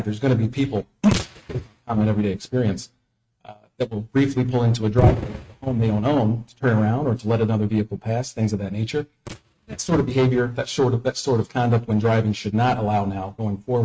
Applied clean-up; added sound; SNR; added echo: neural mask model RNNoise.